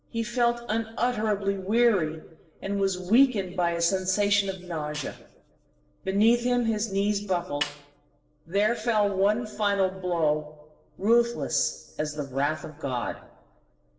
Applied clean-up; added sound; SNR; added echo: neural separator model SepFormer DNS4.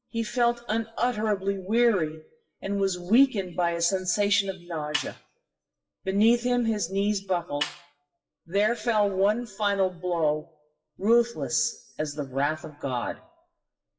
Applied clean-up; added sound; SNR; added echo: classical method WPE with log-MMSE.